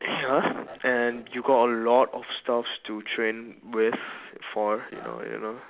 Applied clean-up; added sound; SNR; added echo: none; none; none; none.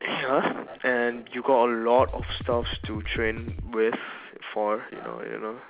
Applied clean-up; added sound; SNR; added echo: none; Drum kit; 7 dB; none.